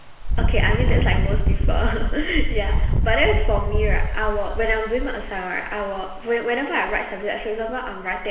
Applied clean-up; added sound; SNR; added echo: none; Engine; -4 dB; reverberation time 1.1 s.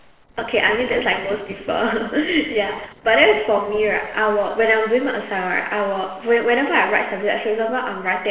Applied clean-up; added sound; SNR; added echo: neural separator model SepFormer DNS4.